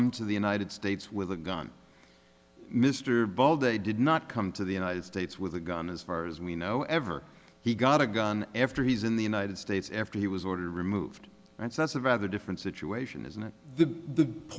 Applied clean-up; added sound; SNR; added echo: none; none; none; none.